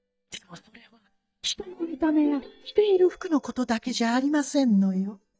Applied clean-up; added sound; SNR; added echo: neural mask model DeepFilterNet 3.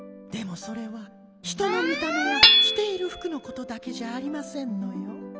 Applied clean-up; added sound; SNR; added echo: none; Alarm + Hammer / Chink, clink; -4 dB; none.